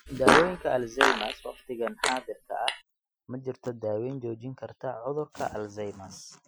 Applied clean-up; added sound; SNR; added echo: classical method Wiener filter.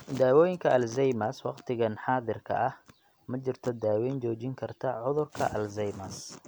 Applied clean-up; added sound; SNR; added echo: none; none; none; none.